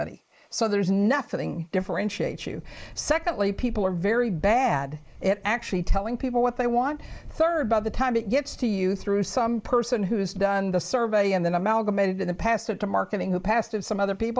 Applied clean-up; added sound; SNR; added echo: neural mask model Resemble Enhance denoiser.